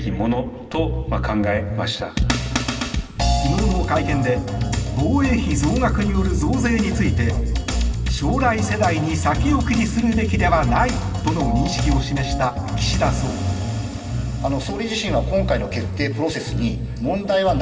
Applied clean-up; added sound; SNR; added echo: none; Bass guitar; 6 dB; reverberation time 2.5 s.